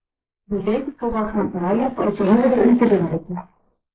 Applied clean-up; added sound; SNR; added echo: neural mask model Resemble Enhance denoiser.